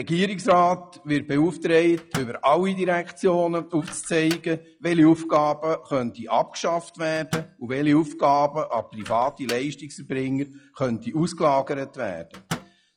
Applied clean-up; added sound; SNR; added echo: classical method log-MMSE.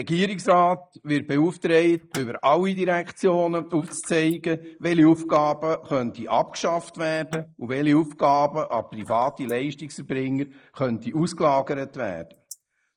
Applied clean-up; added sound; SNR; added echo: neural mask model Resemble Enhance denoiser.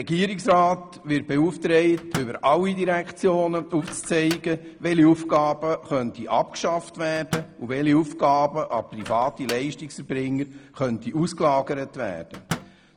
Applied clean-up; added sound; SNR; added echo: none; Microwave oven; 18 dB; none.